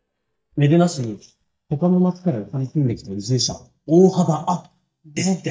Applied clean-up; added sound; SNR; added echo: neural mask model DeepFilterNet 3.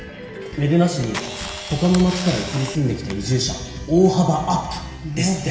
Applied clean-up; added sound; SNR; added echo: none; Camera; 12 dB; reverberation time 1.1 s.